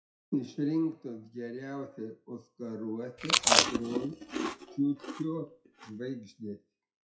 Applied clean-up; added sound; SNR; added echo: classical method WPE with log-MMSE.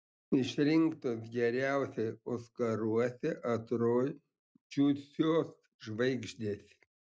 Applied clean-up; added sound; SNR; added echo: none; none; none; none.